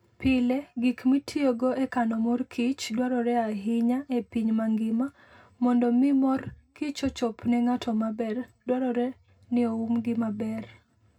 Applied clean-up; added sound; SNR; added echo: none; none; none; reverberation time 0.2 s.